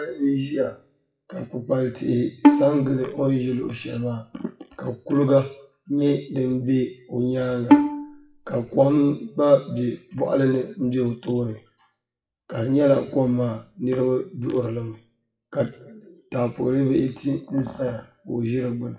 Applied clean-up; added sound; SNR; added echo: classical method WPE with log-MMSE.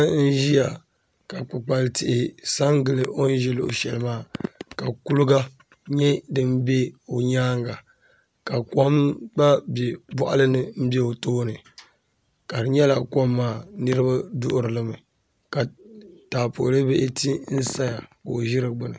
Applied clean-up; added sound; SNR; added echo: none; none; none; none.